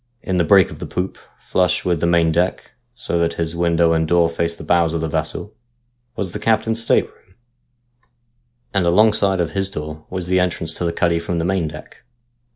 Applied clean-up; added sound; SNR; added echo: none; none; none; none.